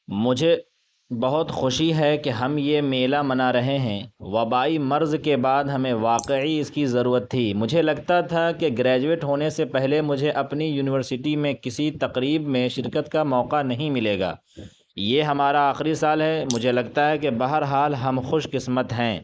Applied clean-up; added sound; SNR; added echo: neural mask model Resemble Enhance denoiser.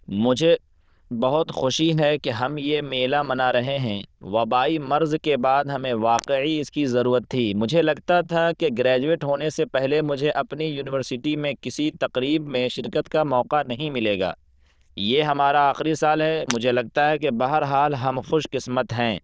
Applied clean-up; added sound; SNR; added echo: neural diffusion model UNIVERSE++.